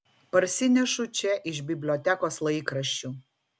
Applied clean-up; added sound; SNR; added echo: none; none; none; none.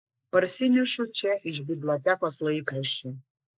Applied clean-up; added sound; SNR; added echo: neural mask model Resemble Enhance denoiser.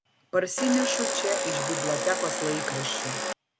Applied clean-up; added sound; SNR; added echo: none; Domestic sounds, home sounds; -1 dB; none.